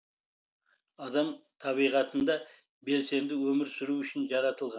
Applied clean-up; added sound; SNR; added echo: none; none; none; none.